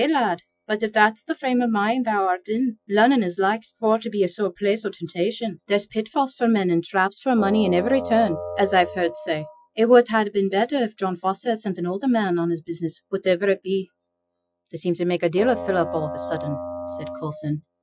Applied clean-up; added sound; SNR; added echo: classical method Wiener filter.